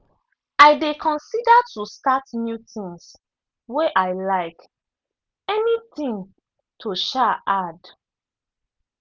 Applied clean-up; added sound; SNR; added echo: none; none; none; none.